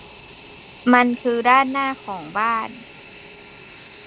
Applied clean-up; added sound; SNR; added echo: none; Fixed-wing aircraft, airplane; 19 dB; none.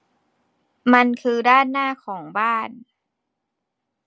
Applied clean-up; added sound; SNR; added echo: none; none; none; none.